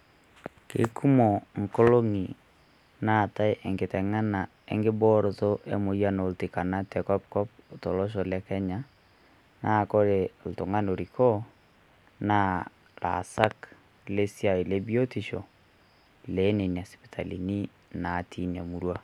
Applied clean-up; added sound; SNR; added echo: none; none; none; none.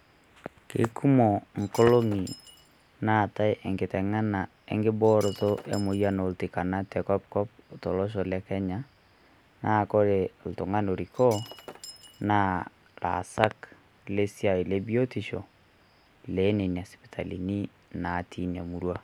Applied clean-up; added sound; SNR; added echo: none; Shatter; 18 dB; none.